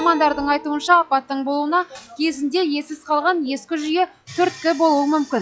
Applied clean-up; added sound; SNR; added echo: classical method log-MMSE.